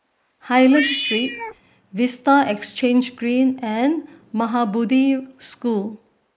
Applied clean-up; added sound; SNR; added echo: neural mask model Resemble Enhance denoiser.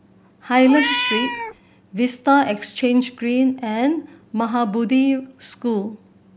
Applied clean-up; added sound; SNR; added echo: none; Meow; 3 dB; none.